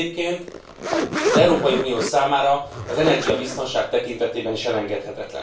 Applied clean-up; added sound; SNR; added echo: none; Zipper (clothing); 4 dB; reverberation time 0.3 s.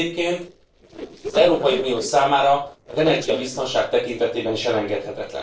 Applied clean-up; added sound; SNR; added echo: neural separator model SepFormer DNS4.